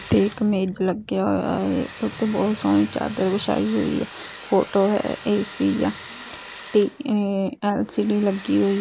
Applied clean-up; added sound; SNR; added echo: none; Domestic sounds, home sounds; 17 dB; none.